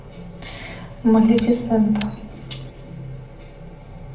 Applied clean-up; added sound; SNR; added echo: none; Shatter; 11 dB; reverberation time 0.6 s.